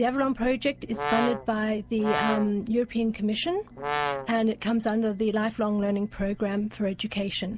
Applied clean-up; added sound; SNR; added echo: none; Brass instrument; 4 dB; none.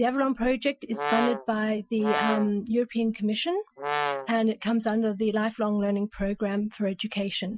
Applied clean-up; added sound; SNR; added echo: classical method Wiener filter.